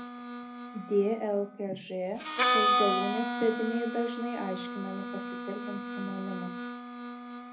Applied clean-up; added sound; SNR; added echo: none; Harmonica; 0 dB; reverberation time 0.3 s.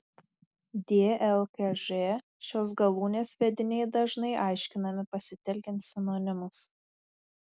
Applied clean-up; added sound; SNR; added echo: none; none; none; none.